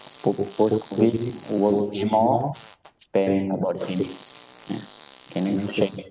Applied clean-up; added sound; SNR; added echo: none; Fart; 20 dB; none.